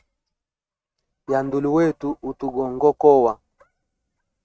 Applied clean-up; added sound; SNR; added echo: neural mask model RNNoise.